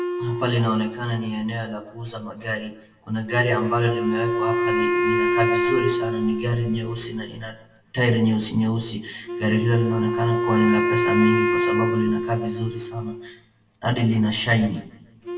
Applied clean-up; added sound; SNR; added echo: none; Wind instrument, woodwind instrument; 2 dB; reverberation time 0.6 s.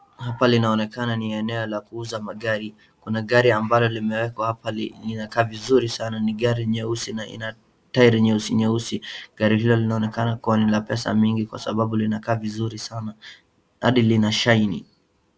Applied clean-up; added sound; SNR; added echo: none; none; none; none.